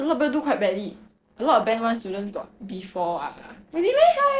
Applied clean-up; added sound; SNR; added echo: neural separator model SepFormer DNS4.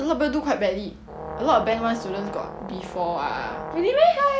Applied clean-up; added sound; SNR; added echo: none; Brass instrument; 12 dB; none.